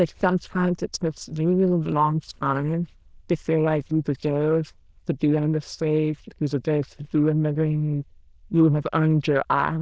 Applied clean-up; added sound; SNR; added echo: neural diffusion model UNIVERSE++.